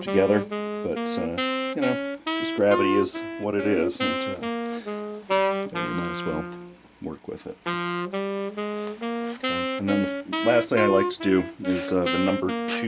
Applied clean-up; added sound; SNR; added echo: none; Wind instrument, woodwind instrument; 1 dB; none.